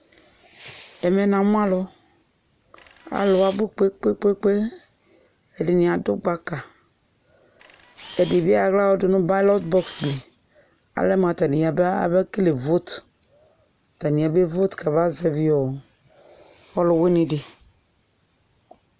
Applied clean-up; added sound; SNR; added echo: none; Camera; 17 dB; none.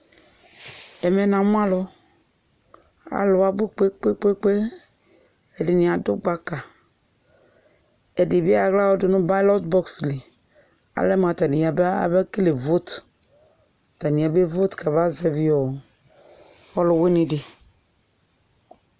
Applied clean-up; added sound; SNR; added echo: none; none; none; none.